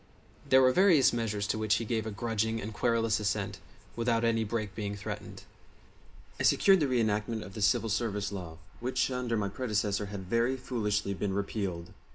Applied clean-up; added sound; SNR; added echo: none; Mechanical fan; 18 dB; reverberation time 0.3 s.